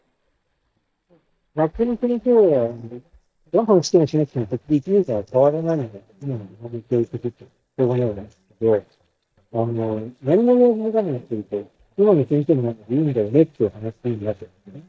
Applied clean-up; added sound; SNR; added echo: neural mask model DeepFilterNet 3.